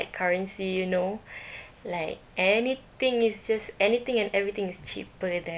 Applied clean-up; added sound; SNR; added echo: none; none; none; none.